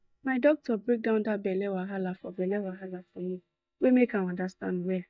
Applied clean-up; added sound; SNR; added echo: neural mask model DeepFilterNet 3.